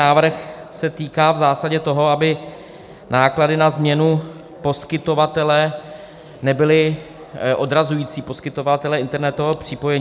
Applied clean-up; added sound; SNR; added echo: none; none; none; none.